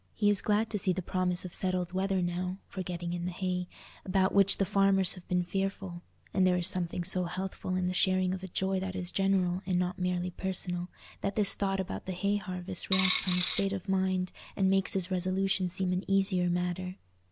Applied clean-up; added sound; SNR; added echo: none; Coin (dropping); 1 dB; none.